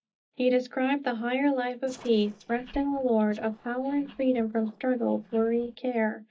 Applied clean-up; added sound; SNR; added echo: neural mask model DeepFilterNet 3.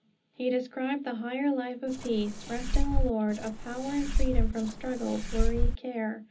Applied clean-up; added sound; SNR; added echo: none; Fireworks; -5 dB; reverberation time 0.4 s.